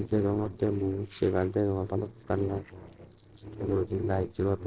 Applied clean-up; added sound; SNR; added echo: neural separator model SepFormer DNS4.